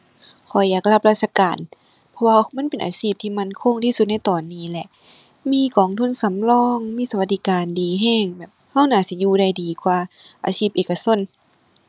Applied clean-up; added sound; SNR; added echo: none; none; none; none.